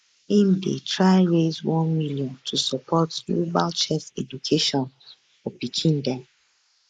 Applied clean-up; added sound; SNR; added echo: neural mask model Resemble Enhance denoiser.